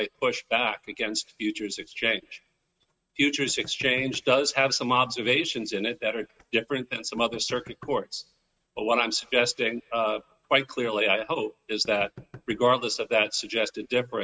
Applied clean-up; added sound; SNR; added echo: neural mask model RNNoise.